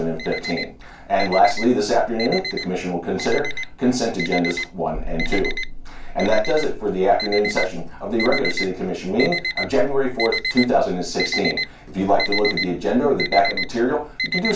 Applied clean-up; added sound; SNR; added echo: none; Alarm; 7 dB; reverberation time 0.3 s.